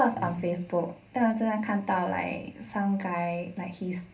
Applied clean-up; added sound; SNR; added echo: none; none; none; reverberation time 0.3 s.